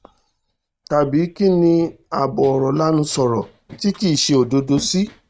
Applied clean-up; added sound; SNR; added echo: neural mask model RNNoise.